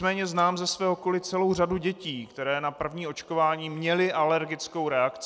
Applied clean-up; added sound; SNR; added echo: none; none; none; none.